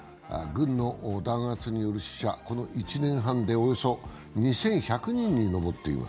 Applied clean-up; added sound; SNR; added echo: none; none; none; none.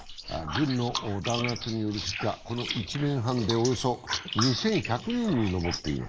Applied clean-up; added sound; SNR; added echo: neural mask model Resemble Enhance denoiser.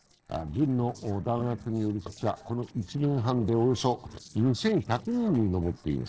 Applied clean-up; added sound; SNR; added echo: neural separator model SepFormer DNS4.